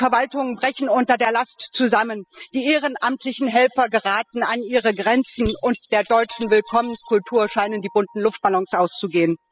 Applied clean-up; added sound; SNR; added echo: classical method spectral subtraction.